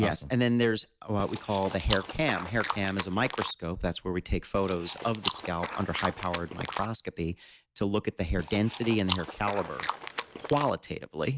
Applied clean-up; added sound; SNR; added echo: none; Chewing, mastication; 3 dB; none.